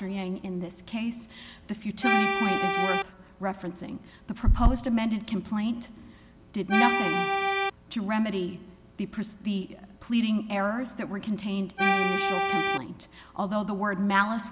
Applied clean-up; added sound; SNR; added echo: none; Accordion; -4 dB; none.